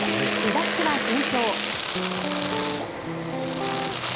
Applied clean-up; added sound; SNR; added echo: none; Domestic sounds, home sounds + Guitar; -4 dB; none.